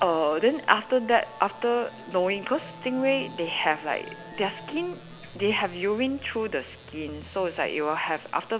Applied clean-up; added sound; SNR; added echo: none; Musical instrument; 18 dB; none.